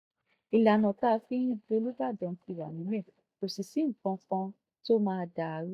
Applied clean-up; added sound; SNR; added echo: neural mask model DeepFilterNet 3.